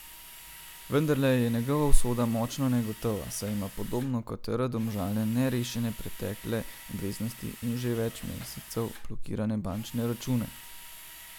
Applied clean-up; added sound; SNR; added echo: none; Drill; 19 dB; none.